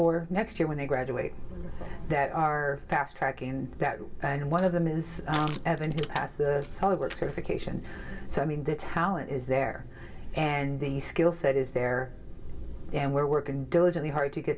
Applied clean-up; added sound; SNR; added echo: none; Crushing; 14 dB; reverberation time 0.2 s.